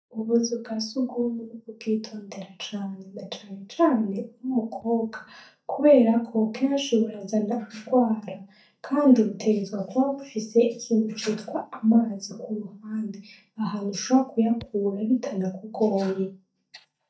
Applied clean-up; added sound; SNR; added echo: neural mask model DeepFilterNet 3.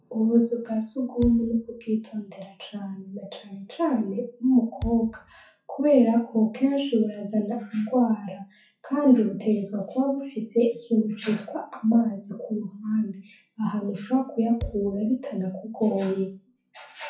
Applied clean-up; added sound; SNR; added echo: classical method WPE with log-MMSE.